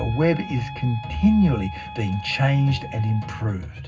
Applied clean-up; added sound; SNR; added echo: none; Wind instrument, woodwind instrument; 16 dB; reverberation time 0.4 s.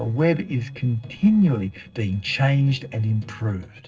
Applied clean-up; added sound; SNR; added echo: neural separator model SepFormer DNS4.